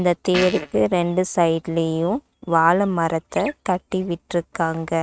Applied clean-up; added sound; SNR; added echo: neural mask model RNNoise.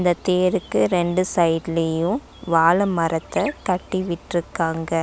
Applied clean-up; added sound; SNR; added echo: none; none; none; none.